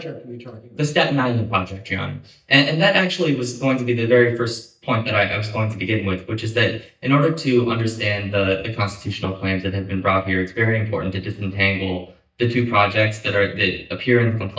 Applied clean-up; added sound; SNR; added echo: neural mask model DeepFilterNet 3.